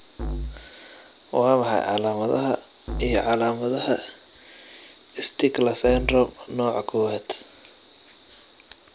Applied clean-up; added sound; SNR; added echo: none; Musical instrument; 12 dB; none.